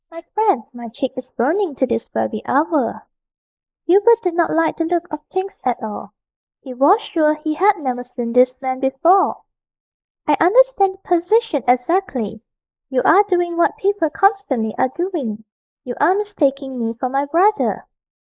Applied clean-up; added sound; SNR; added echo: neural mask model Resemble Enhance denoiser.